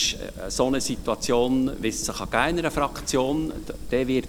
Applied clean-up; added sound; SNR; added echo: none; Fire; 12 dB; none.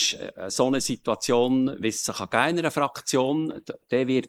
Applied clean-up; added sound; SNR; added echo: neural mask model Resemble Enhance denoiser.